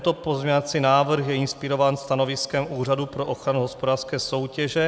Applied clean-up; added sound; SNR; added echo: none; none; none; none.